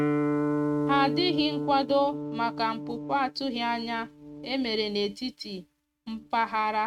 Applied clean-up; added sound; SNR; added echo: neural mask model RNNoise.